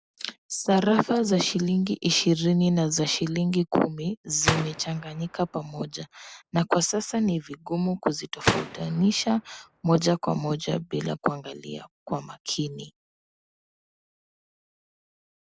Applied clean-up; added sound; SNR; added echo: none; Gunshot, gunfire; 9 dB; none.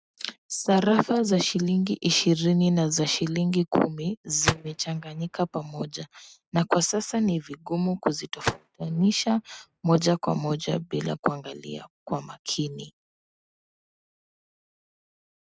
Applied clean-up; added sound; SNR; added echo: neural mask model RNNoise.